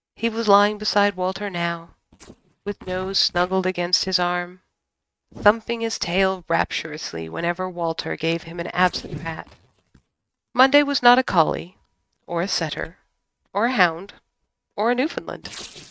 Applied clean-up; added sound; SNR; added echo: neural mask model RNNoise.